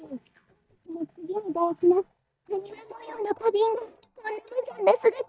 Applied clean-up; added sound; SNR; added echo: neural mask model DeepFilterNet 3.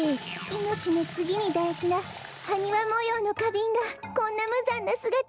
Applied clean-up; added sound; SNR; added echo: none; Sink (filling or washing) / Water tap, faucet; 16 dB; none.